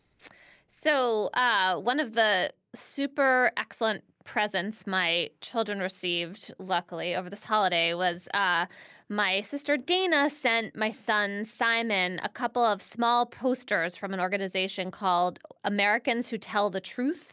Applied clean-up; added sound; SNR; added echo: none; none; none; none.